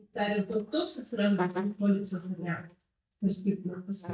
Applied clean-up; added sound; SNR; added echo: neural mask model DeepFilterNet 3.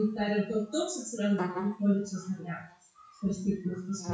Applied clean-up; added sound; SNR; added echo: classical method WPE with log-MMSE.